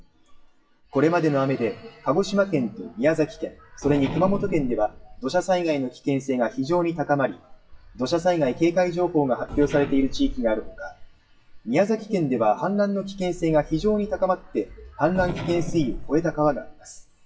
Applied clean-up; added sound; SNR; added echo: classical method WPE with log-MMSE.